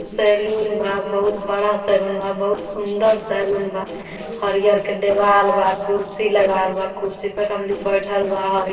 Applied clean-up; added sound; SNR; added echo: neural separator model SepFormer DNS4.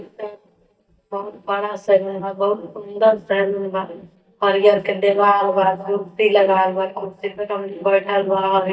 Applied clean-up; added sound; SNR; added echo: neural mask model DeepFilterNet 3.